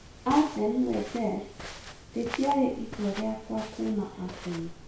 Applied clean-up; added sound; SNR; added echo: none; Walk, footsteps; 12 dB; reverberation time 0.6 s.